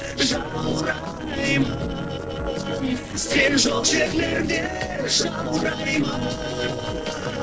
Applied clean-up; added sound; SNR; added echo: neural separator model SepFormer DNS4.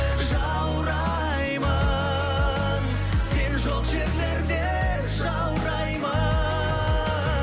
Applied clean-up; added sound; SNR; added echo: none; none; none; none.